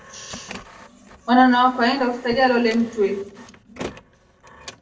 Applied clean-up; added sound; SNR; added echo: none; Printer; 19 dB; reverberation time 0.2 s.